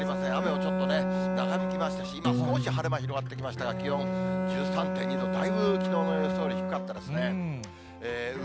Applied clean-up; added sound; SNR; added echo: none; Bowed string instrument + Acoustic guitar; -3 dB; none.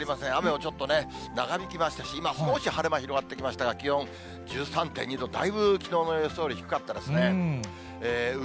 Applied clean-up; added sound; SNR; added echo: none; none; none; none.